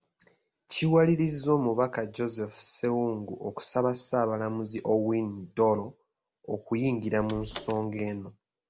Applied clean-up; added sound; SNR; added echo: none; Door; 15 dB; none.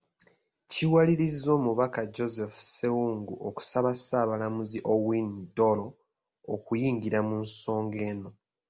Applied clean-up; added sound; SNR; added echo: none; none; none; none.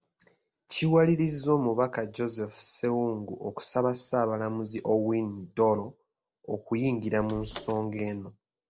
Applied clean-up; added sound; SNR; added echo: neural separator model SepFormer DNS4.